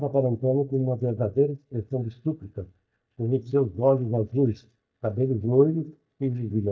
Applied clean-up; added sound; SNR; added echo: neural mask model DeepFilterNet 3.